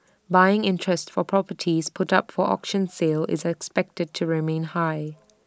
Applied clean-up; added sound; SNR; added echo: none; none; none; none.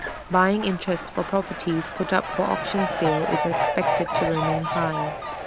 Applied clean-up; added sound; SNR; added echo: none; Fowl; 2 dB; none.